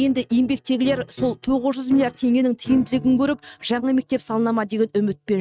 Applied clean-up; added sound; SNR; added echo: neural mask model RNNoise.